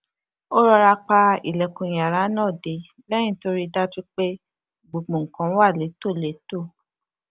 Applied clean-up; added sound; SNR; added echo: none; none; none; none.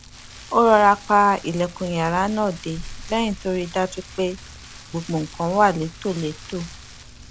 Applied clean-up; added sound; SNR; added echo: none; Rain; 17 dB; none.